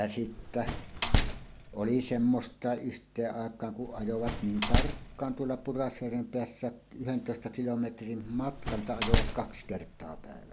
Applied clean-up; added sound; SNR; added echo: none; Slam; -1 dB; none.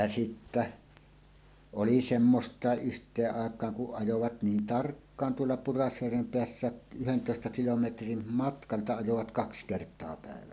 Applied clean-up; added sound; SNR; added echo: none; none; none; none.